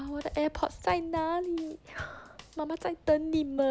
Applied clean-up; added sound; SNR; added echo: none; Drum kit; 19 dB; none.